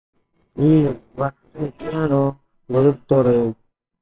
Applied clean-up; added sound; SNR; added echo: neural separator model SepFormer WHAMR!.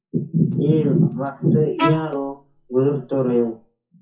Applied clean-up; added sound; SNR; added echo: classical method WPE with log-MMSE.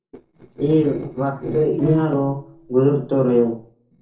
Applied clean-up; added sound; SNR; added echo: neural separator model SepFormer DNS4.